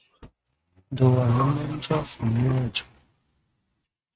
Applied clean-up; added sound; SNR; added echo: neural mask model RNNoise.